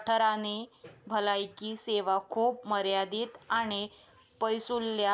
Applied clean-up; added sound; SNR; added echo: none; none; none; none.